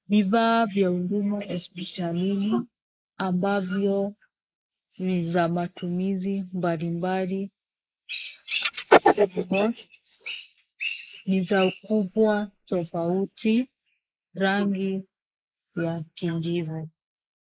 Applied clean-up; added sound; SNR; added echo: neural mask model Resemble Enhance denoiser.